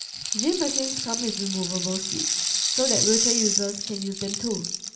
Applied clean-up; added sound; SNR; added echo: none; Rattle (instrument); -2 dB; reverberation time 0.7 s.